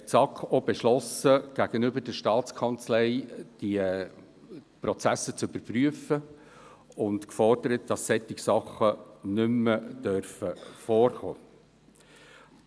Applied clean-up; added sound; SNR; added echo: none; none; none; none.